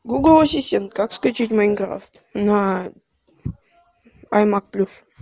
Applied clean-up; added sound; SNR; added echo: none; none; none; none.